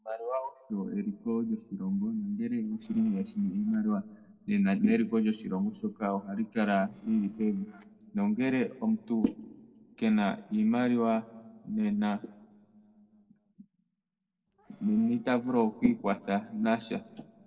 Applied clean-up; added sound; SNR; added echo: neural separator model SepFormer DNS4.